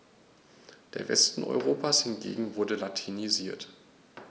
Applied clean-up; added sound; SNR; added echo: none; none; none; none.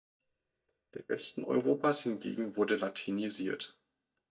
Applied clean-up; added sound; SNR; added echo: neural mask model DeepFilterNet 3.